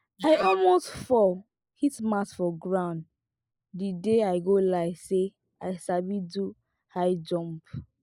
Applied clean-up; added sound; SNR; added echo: neural mask model Resemble Enhance denoiser.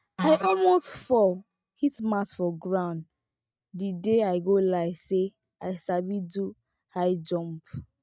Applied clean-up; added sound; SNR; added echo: neural mask model RNNoise.